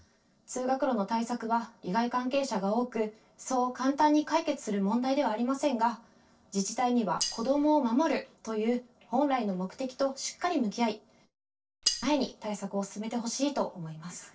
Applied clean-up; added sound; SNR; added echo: neural separator model SepFormer DNS4.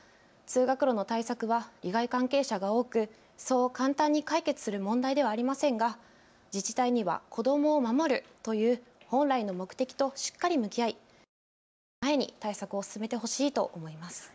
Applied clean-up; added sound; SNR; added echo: none; none; none; none.